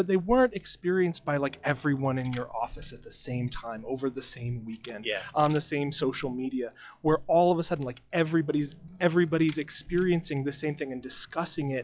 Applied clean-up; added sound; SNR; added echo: classical method log-MMSE.